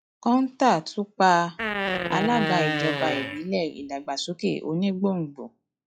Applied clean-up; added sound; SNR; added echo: classical method log-MMSE.